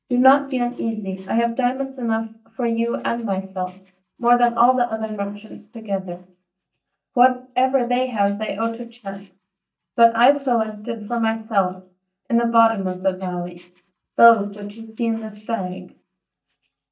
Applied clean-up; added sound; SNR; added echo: neural mask model DeepFilterNet 3.